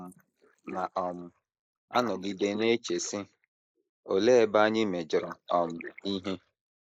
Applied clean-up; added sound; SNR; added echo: neural mask model Resemble Enhance denoiser.